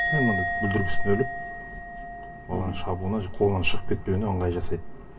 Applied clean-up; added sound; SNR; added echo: none; Musical instrument; 8 dB; reverberation time 0.2 s.